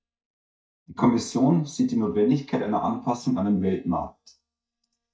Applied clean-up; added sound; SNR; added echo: neural mask model DeepFilterNet 3.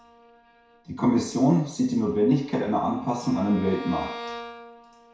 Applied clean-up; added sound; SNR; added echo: none; Bowed string instrument; 17 dB; reverberation time 0.6 s.